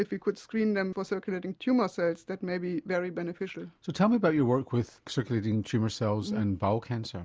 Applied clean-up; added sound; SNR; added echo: none; none; none; none.